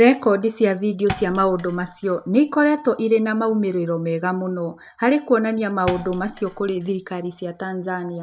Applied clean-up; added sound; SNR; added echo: none; Thump, thud; 17 dB; none.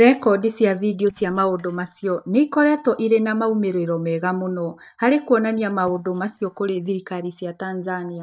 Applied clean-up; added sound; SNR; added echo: neural mask model DeepFilterNet 3.